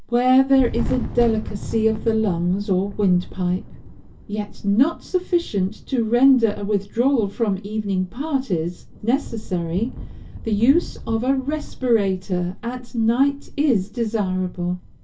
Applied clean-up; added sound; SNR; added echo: none; Thunder; 13 dB; reverberation time 0.1 s.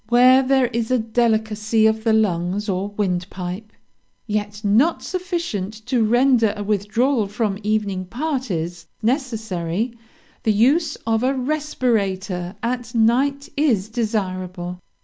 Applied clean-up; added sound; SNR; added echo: none; none; none; none.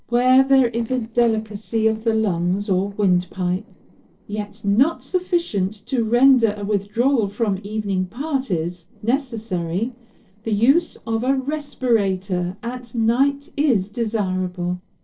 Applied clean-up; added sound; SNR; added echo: neural separator model SepFormer DNS4.